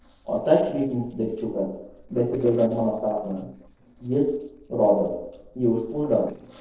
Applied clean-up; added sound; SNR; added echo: neural separator model SepFormer DNS4.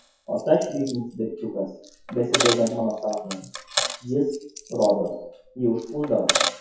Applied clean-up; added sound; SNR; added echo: classical method WPE with log-MMSE.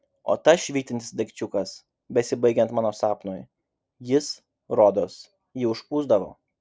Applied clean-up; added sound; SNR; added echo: none; none; none; none.